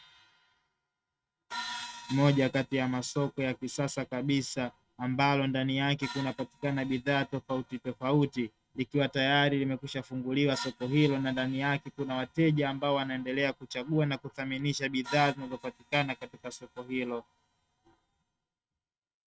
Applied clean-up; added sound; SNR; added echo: neural mask model RNNoise.